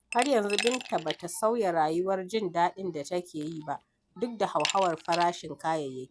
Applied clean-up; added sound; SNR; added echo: none; Glass; 12 dB; none.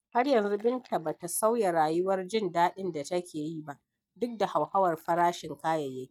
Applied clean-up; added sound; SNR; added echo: neural mask model DeepFilterNet 3.